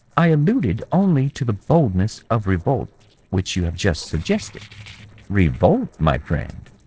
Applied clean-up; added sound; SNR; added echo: neural separator model SepFormer DNS4.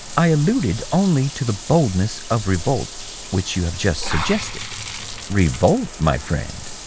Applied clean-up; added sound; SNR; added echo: none; Bathtub (filling or washing) / Water; 10 dB; none.